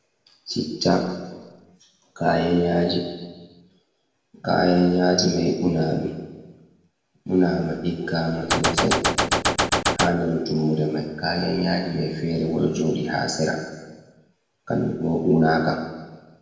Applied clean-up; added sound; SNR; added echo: none; Gunshot, gunfire; -2 dB; reverberation time 1.2 s.